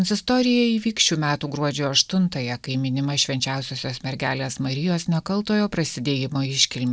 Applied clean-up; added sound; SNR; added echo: none; none; none; none.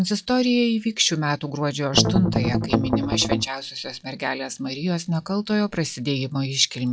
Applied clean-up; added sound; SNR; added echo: classical method log-MMSE.